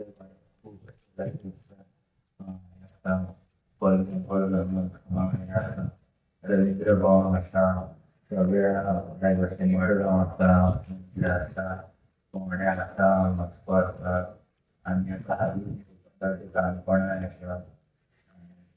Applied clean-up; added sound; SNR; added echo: neural mask model DeepFilterNet 3.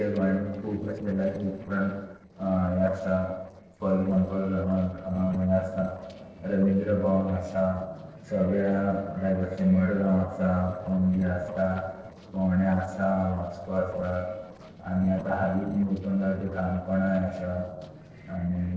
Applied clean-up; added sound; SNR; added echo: neural separator model SepFormer DNS4.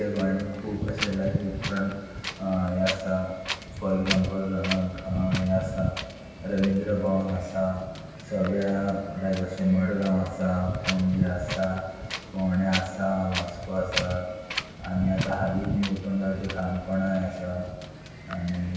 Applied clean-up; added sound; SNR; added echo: none; Wind; 7 dB; reverberation time 1.2 s.